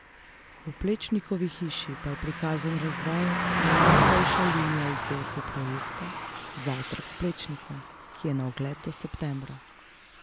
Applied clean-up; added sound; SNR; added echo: none; Car passing by; -1 dB; none.